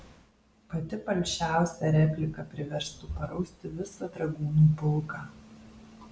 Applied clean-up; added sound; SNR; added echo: none; none; none; none.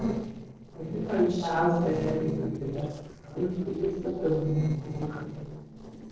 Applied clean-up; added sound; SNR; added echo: neural separator model SepFormer DNS4.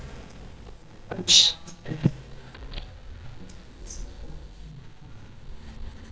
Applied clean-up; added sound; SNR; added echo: neural mask model DeepFilterNet 3.